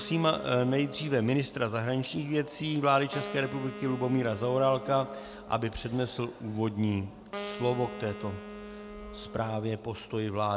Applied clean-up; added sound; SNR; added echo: none; Wind instrument, woodwind instrument; 14 dB; none.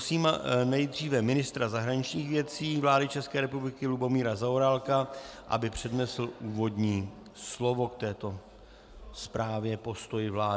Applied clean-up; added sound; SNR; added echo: none; none; none; none.